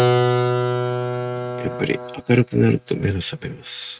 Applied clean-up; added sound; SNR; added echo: neural mask model RNNoise.